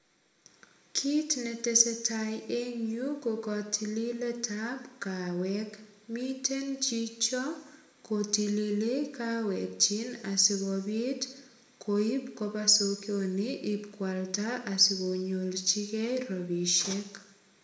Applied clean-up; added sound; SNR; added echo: none; none; none; reverberation time 0.7 s.